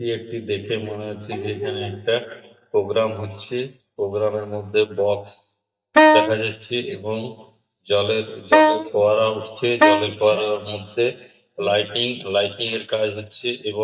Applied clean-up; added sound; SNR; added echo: neural mask model DeepFilterNet 3.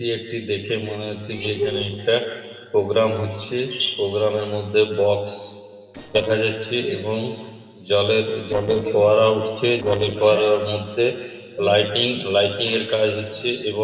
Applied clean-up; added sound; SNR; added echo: neural separator model SepFormer DNS4.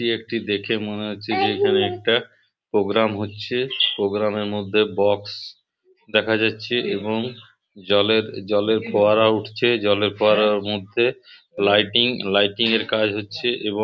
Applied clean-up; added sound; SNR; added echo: none; none; none; none.